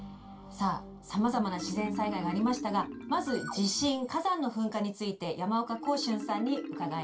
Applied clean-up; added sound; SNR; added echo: none; Marimba, xylophone; 11 dB; reverberation time 0.2 s.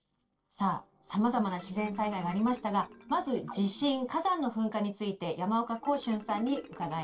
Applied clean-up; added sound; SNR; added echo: neural separator model SepFormer DNS4.